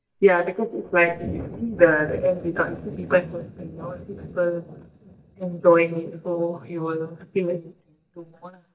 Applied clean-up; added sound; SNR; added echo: neural mask model DeepFilterNet 3.